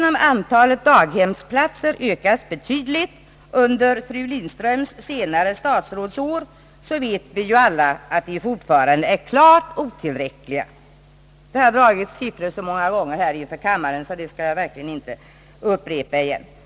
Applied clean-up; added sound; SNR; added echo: none; none; none; none.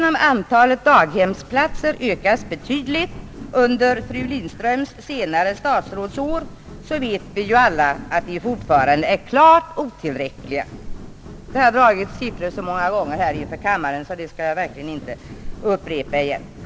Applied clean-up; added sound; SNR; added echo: none; Walk, footsteps; 15 dB; none.